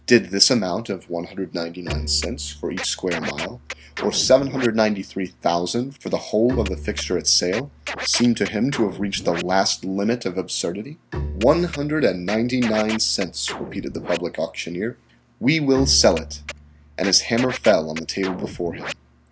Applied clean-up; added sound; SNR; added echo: none; Scratching (performance technique) + Bowed string instrument; 11 dB; none.